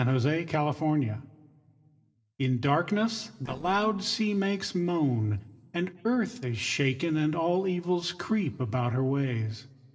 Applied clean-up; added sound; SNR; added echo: neural separator model SepFormer DNS4.